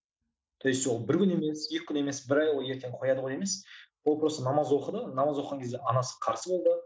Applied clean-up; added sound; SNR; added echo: none; none; none; none.